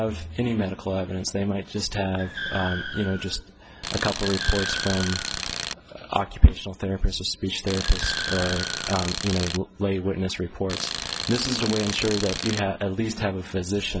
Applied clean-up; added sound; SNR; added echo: none; Tools + Car; 5 dB; none.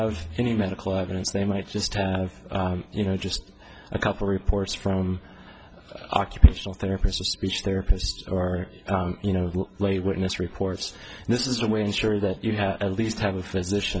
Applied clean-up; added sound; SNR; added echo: none; none; none; none.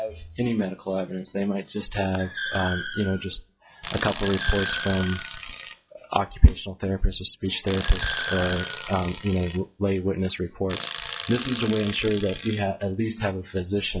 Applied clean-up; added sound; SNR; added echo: classical method log-MMSE.